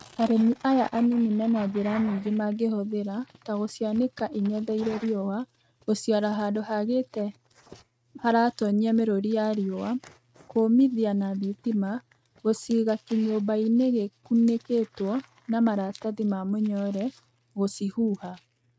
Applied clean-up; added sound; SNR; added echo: neural mask model RNNoise.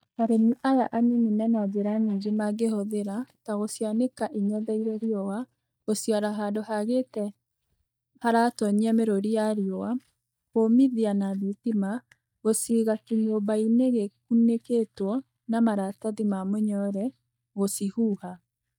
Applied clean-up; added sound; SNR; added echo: neural mask model DeepFilterNet 3.